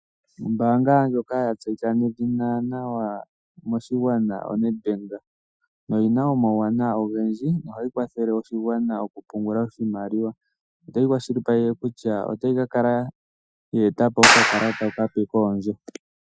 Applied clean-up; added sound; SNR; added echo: classical method Wiener filter.